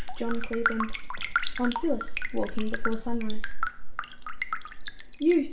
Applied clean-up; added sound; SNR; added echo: none; Raindrop; 9 dB; reverberation time 0.3 s.